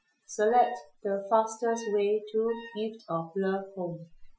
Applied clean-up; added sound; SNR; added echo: classical method Wiener filter.